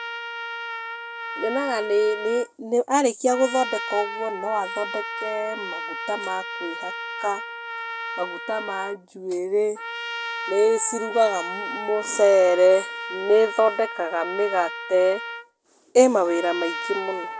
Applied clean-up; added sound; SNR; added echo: none; Trumpet; 9 dB; none.